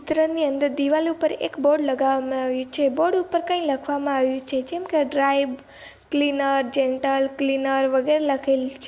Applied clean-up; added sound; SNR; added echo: none; none; none; none.